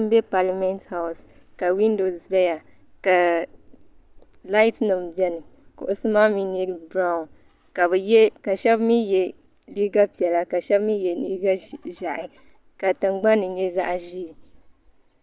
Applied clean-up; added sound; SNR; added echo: none; none; none; none.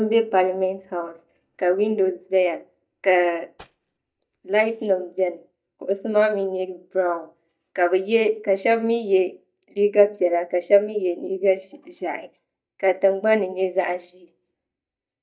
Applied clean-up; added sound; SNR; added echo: neural mask model DeepFilterNet 3.